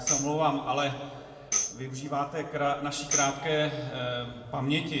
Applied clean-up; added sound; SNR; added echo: none; Tambourine; 5 dB; reverberation time 1.3 s.